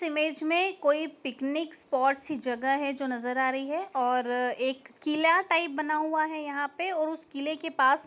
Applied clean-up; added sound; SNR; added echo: none; none; none; none.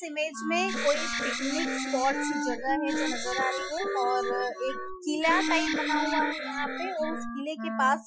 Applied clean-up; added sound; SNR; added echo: classical method Wiener filter.